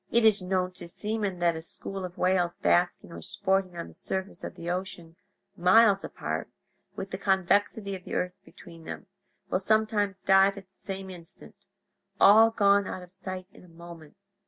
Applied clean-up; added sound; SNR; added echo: none; none; none; none.